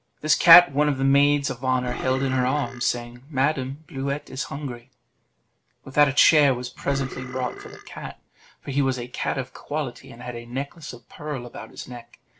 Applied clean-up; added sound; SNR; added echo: none; Burping, eructation; 11 dB; none.